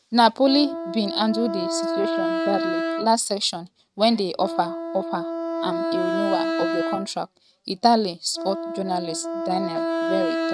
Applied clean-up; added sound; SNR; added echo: neural mask model RNNoise.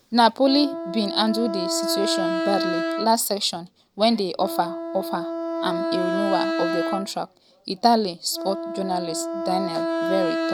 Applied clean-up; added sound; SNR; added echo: none; Wind instrument, woodwind instrument; 3 dB; none.